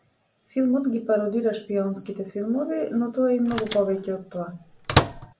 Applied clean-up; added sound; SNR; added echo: none; Microwave oven; 3 dB; none.